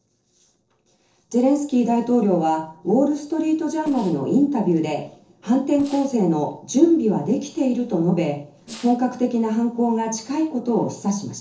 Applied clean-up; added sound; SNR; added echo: neural separator model SepFormer DNS4.